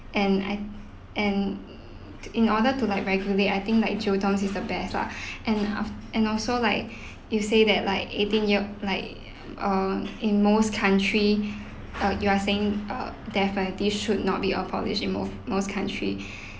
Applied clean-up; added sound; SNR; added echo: none; none; none; none.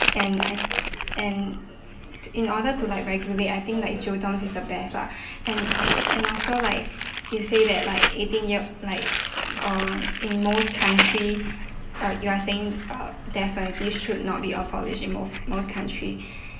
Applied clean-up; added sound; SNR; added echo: none; Crumpling, crinkling; 2 dB; reverberation time 0.7 s.